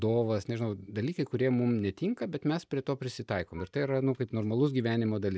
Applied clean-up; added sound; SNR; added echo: neural mask model DeepFilterNet 3.